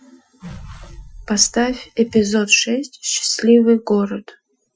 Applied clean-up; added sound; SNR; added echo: classical method Wiener filter.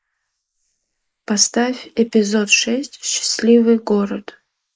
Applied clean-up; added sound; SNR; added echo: neural mask model Resemble Enhance denoiser.